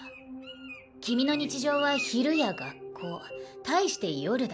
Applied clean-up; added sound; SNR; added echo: none; Bird; 12 dB; none.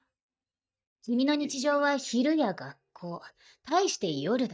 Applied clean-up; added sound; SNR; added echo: neural mask model DeepFilterNet 3.